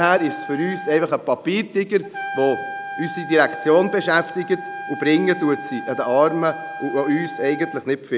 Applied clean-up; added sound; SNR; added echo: none; Trumpet; 11 dB; none.